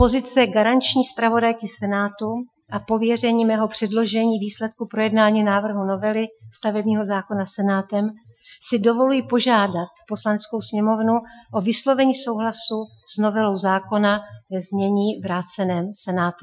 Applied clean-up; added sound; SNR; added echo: classical method Wiener filter.